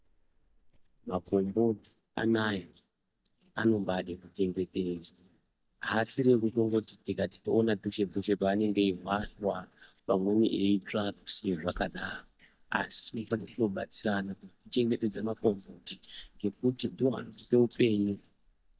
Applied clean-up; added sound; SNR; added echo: neural mask model DeepFilterNet 3.